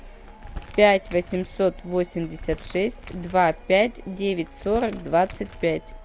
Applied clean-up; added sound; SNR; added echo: none; Crumpling, crinkling; 18 dB; none.